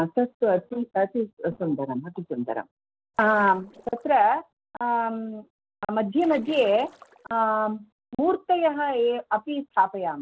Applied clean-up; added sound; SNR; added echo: neural separator model SepFormer DNS4.